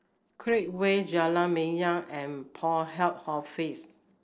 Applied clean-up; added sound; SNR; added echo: neural separator model SepFormer DNS4.